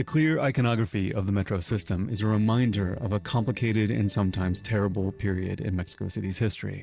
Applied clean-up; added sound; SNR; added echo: neural separator model SepFormer DNS4.